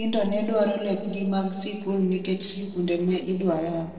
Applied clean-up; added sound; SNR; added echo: neural separator model SepFormer DNS4.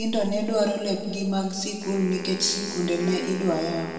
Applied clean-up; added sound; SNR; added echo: none; Wind instrument, woodwind instrument; 12 dB; reverberation time 2.1 s.